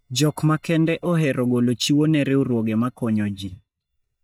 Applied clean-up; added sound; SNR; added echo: neural mask model DeepFilterNet 3.